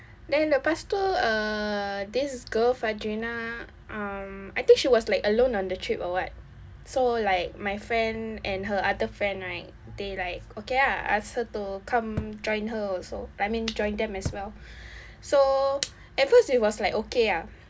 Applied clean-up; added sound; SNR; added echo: none; Thump, thud; 10 dB; none.